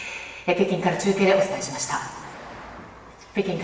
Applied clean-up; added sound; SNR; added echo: none; Car passing by; 20 dB; reverberation time 1.1 s.